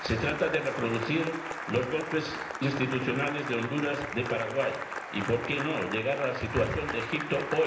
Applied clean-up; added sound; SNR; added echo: none; Applause; 7 dB; reverberation time 0.9 s.